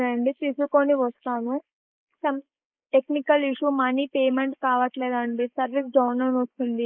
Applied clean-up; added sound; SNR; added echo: neural mask model Resemble Enhance denoiser.